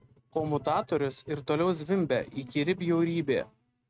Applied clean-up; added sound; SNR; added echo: neural mask model RNNoise.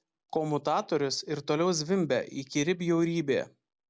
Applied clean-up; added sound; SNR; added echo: none; none; none; none.